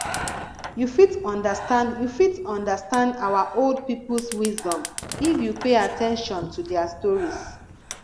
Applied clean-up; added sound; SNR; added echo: none; Fire + Breathing; 11 dB; none.